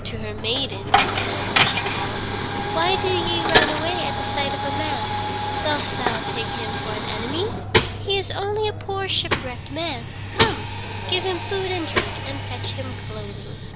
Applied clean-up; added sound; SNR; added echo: none; Coin (dropping); -3 dB; none.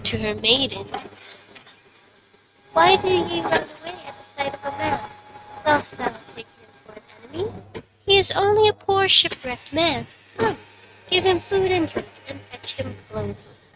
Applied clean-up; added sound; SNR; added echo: neural mask model RNNoise.